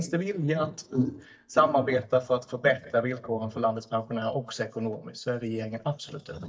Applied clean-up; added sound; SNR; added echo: neural mask model DeepFilterNet 3.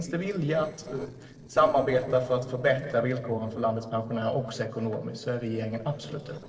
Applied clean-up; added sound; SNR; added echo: neural separator model SepFormer DNS4.